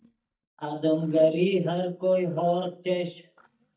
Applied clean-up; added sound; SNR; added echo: neural mask model DeepFilterNet 3.